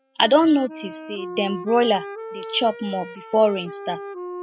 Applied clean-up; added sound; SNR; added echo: classical method spectral subtraction.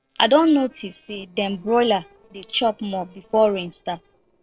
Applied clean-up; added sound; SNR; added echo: neural separator model SepFormer DNS4.